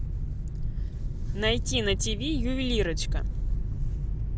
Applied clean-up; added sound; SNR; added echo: none; none; none; none.